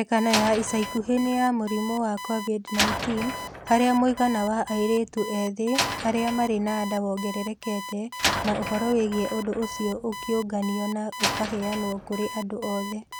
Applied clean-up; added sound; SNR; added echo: none; Alarm + Slam; 7 dB; none.